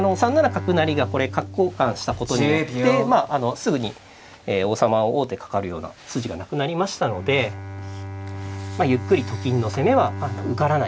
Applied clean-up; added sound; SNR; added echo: none; Bowed string instrument; 12 dB; none.